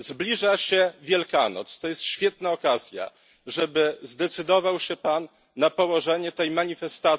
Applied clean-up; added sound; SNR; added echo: none; none; none; none.